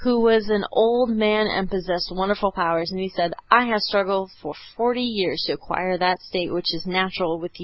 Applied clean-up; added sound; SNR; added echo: none; none; none; none.